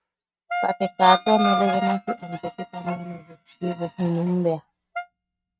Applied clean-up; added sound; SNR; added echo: neural mask model RNNoise.